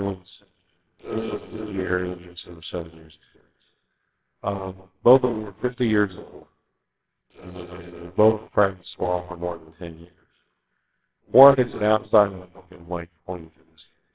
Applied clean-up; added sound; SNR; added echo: neural separator model SepFormer WHAMR!.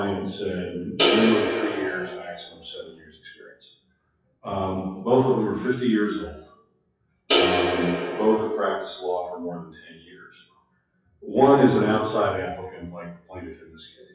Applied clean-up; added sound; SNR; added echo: classical method WPE with log-MMSE.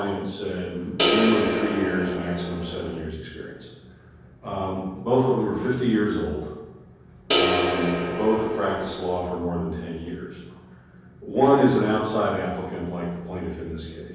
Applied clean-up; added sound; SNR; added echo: none; Crash cymbal; 0 dB; reverberation time 1.1 s.